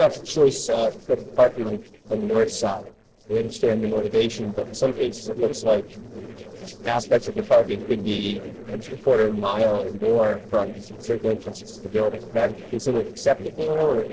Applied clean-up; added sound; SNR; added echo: neural separator model SepFormer DNS4.